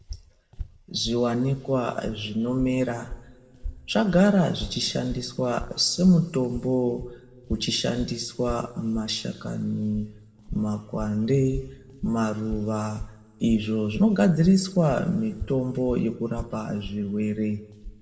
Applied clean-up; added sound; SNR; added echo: none; Walk, footsteps; 15 dB; reverberation time 1.0 s.